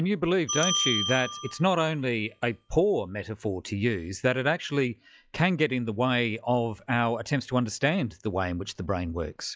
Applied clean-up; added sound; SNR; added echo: classical method log-MMSE.